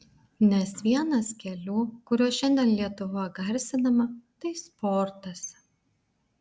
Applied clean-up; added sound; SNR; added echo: none; none; none; none.